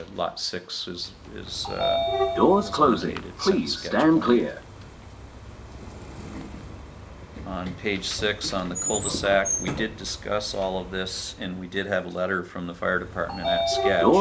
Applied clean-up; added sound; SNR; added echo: none; Sliding door / Train; -3 dB; none.